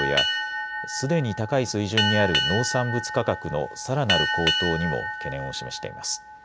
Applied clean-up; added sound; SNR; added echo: none; Boat, Water vehicle; 1 dB; none.